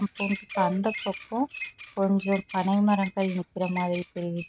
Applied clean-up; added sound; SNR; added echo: neural mask model RNNoise.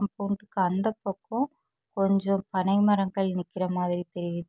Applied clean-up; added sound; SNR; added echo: none; none; none; none.